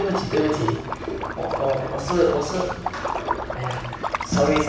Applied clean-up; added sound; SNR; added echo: none; Liquid; 6 dB; reverberation time 0.7 s.